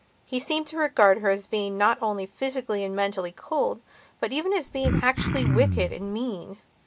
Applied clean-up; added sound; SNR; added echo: none; Cough; 0 dB; none.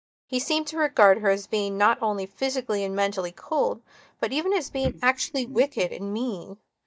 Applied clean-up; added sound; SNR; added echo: neural mask model DeepFilterNet 3.